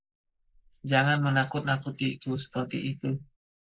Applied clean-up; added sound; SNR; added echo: neural mask model Resemble Enhance denoiser.